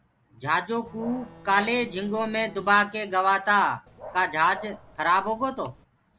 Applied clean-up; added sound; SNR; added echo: none; Dog + Bowed string instrument; 20 dB; none.